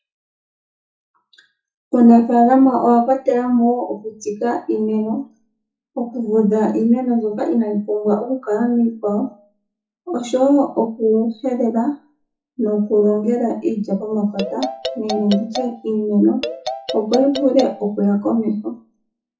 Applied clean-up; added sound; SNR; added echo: classical method WPE with log-MMSE.